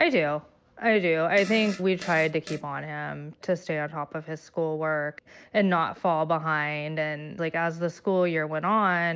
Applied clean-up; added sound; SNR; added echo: none; Fart; 15 dB; none.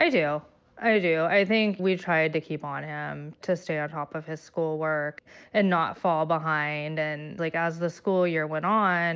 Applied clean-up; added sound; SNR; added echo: none; none; none; none.